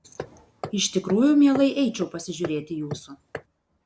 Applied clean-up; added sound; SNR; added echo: none; Hammer; 15 dB; none.